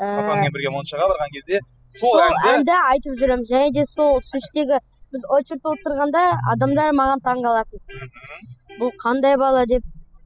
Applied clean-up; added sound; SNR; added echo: classical method spectral subtraction.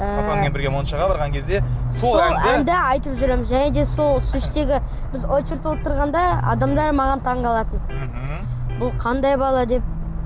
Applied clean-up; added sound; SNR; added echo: none; Electric guitar; 12 dB; none.